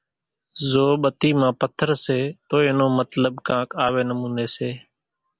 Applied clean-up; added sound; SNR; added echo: none; none; none; none.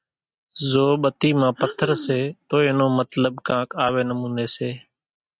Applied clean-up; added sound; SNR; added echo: neural mask model RNNoise.